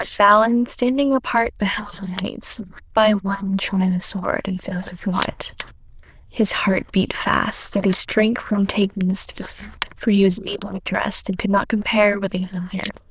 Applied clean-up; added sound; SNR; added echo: neural diffusion model UNIVERSE++.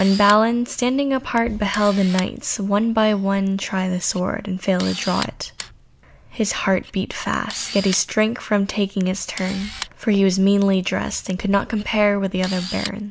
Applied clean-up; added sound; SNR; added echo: none; Camera; 17 dB; none.